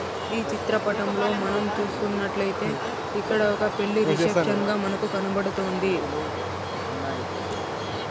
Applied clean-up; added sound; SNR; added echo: none; Stream; 4 dB; none.